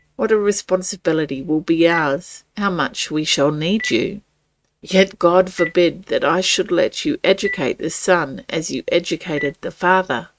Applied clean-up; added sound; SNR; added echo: neural mask model RNNoise.